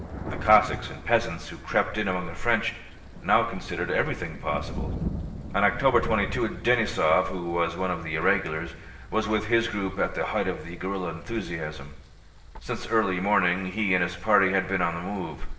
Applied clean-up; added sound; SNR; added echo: none; Thunder; 13 dB; reverberation time 0.9 s.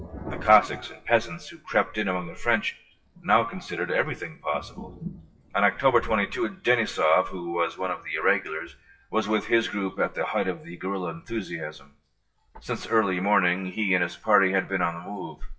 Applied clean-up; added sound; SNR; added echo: classical method WPE with log-MMSE.